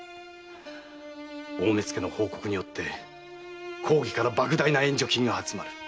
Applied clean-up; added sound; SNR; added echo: none; none; none; none.